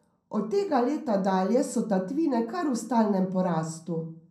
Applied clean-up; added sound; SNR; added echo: none; none; none; reverberation time 0.6 s.